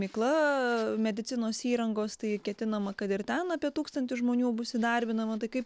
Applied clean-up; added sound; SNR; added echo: none; none; none; none.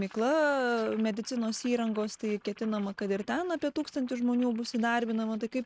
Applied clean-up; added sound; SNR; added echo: neural mask model RNNoise.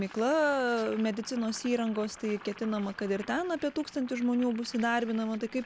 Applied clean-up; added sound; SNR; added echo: none; Boiling; 20 dB; none.